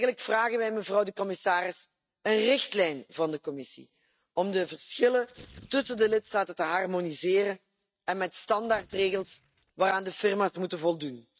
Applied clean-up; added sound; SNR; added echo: neural mask model RNNoise.